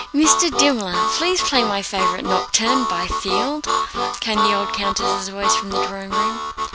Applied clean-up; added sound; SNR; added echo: none; Harmonica; 0 dB; none.